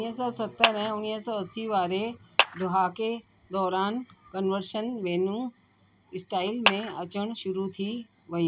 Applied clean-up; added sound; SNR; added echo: none; Clapping; 1 dB; none.